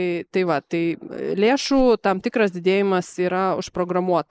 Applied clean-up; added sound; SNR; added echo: neural mask model Resemble Enhance denoiser.